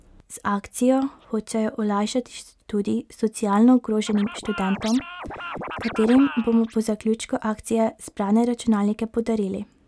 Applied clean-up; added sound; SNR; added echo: none; Scratching (performance technique); 11 dB; none.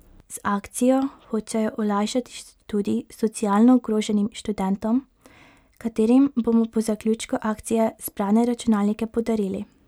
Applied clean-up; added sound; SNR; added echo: none; none; none; none.